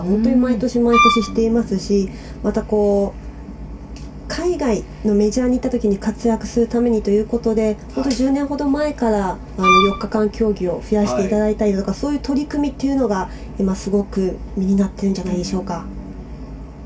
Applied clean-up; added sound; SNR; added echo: none; Wind instrument, woodwind instrument; -2 dB; reverberation time 0.2 s.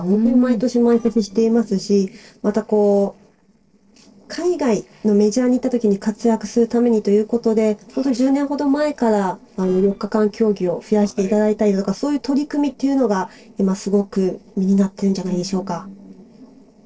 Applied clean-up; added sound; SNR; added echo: neural separator model SepFormer DNS4.